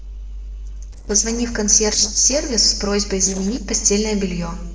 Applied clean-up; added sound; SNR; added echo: neural separator model SepFormer DNS4.